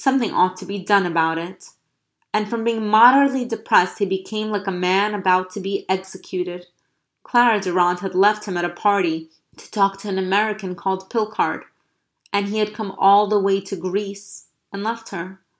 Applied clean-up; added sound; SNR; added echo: none; none; none; none.